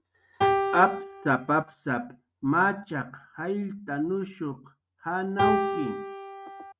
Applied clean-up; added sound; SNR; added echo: neural mask model RNNoise.